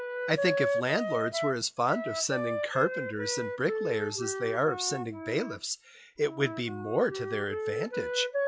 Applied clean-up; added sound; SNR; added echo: classical method log-MMSE.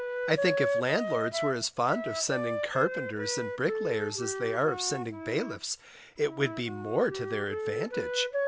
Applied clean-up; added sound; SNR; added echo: none; Wind instrument, woodwind instrument; 3 dB; none.